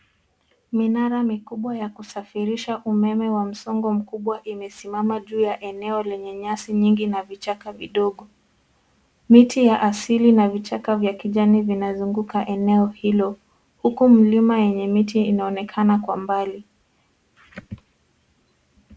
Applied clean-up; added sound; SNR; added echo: none; none; none; none.